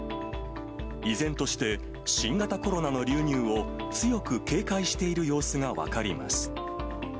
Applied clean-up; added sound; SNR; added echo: none; none; none; none.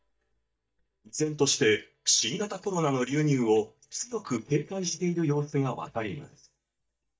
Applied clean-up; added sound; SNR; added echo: neural mask model DeepFilterNet 3.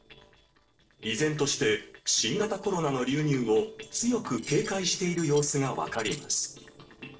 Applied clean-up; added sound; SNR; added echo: neural separator model SepFormer DNS4.